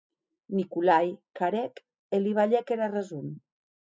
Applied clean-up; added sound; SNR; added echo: none; none; none; none.